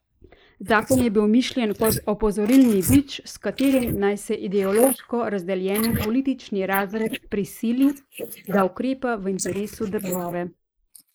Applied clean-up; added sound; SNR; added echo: neural mask model Resemble Enhance denoiser.